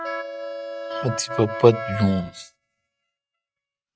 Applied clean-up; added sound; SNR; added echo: neural mask model RNNoise.